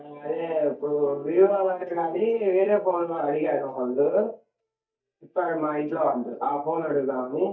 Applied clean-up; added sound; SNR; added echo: neural mask model DeepFilterNet 3.